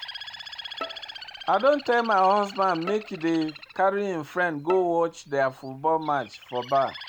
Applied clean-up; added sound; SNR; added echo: none; Bird + Bowed string instrument; 15 dB; none.